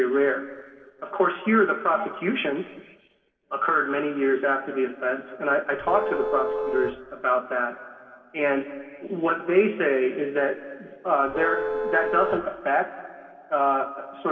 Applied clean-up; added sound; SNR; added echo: neural separator model SepFormer DNS4.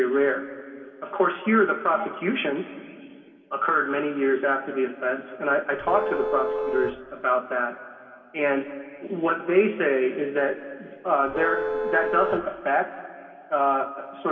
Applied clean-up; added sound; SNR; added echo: none; Vehicle horn, car horn, honking; 3 dB; reverberation time 2.3 s.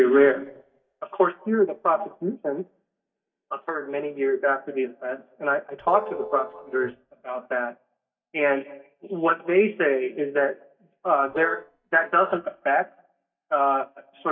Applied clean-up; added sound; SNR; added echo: neural mask model DeepFilterNet 3.